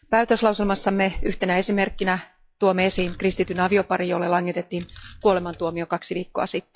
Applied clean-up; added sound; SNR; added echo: classical method log-MMSE.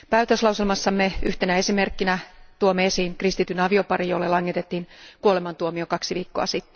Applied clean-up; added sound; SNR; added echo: none; none; none; none.